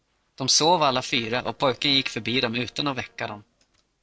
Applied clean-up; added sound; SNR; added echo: neural separator model SepFormer DNS4.